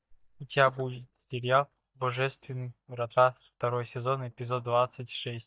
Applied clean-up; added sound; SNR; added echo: neural mask model DeepFilterNet 3.